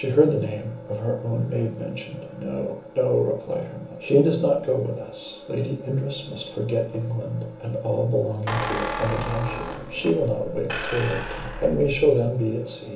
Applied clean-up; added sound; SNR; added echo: none; Squeak; 7 dB; reverberation time 0.8 s.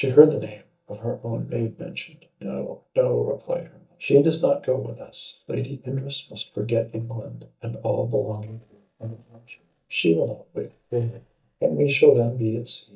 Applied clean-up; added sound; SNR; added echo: neural mask model DeepFilterNet 3.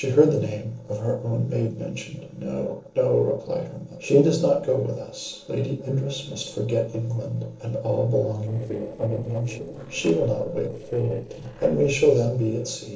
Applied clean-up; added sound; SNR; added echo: neural separator model SepFormer DNS4.